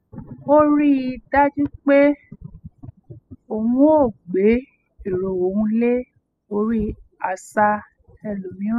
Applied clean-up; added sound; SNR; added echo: classical method spectral subtraction.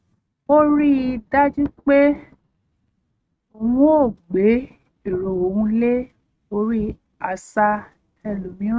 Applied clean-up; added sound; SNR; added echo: neural mask model RNNoise.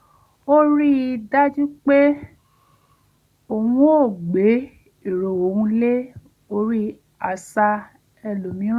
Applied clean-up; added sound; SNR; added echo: none; none; none; none.